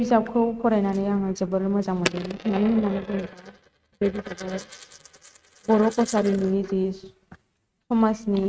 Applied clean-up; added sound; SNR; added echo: neural mask model RNNoise.